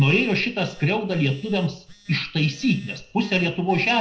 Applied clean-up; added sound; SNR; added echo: neural separator model SepFormer DNS4.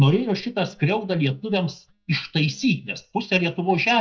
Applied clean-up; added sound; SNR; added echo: neural mask model DeepFilterNet 3.